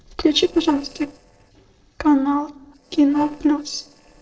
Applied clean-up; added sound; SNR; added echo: neural separator model SepFormer DNS4.